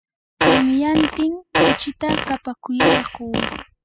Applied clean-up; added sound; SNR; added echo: classical method spectral subtraction.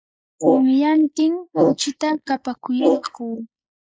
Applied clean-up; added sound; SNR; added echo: neural mask model Resemble Enhance denoiser.